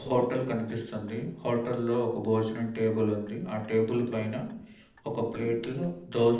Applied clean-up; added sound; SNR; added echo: neural separator model SepFormer DNS4.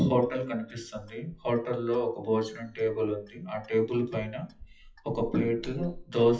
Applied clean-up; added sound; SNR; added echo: classical method WPE with log-MMSE.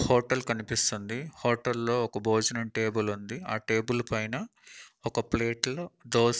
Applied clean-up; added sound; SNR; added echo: none; none; none; none.